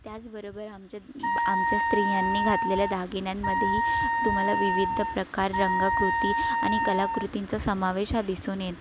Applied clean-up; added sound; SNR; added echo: none; Wind instrument, woodwind instrument; -3 dB; none.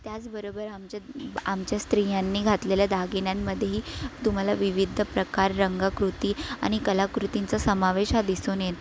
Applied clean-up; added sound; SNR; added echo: none; none; none; none.